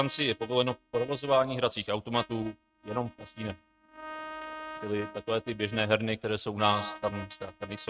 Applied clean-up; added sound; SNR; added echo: neural mask model RNNoise.